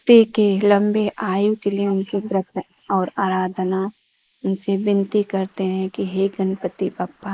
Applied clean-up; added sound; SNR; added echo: neural mask model Resemble Enhance denoiser.